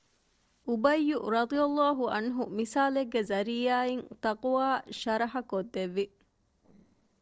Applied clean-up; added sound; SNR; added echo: neural separator model SepFormer DNS4.